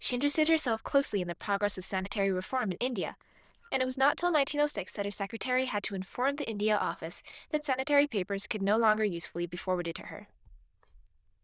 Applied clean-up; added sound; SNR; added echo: neural diffusion model UNIVERSE++.